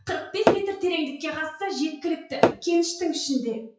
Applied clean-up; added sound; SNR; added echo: classical method WPE with log-MMSE.